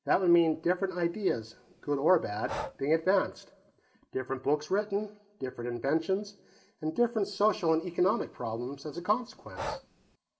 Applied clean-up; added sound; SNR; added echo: none; Breathing; 15 dB; reverberation time 0.4 s.